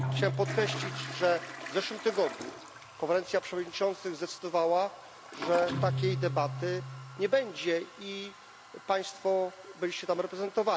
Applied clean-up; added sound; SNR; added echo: none; Guitar + Toilet flush; 7 dB; none.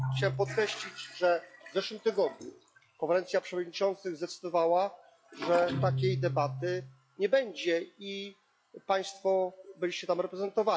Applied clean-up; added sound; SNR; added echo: classical method log-MMSE.